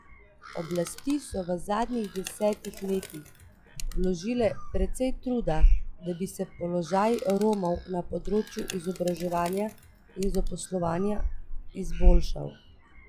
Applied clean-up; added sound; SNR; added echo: classical method log-MMSE.